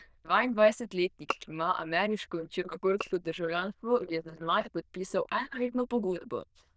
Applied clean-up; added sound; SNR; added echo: neural diffusion model UNIVERSE++.